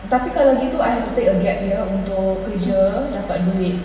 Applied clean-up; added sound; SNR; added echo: none; none; none; reverberation time 1.6 s.